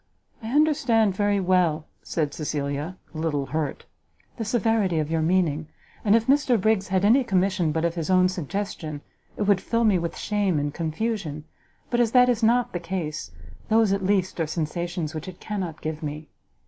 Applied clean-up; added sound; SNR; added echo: none; Purr; 16 dB; none.